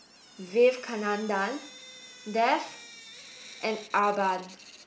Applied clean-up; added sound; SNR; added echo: none; Drip / Sink (filling or washing); 19 dB; none.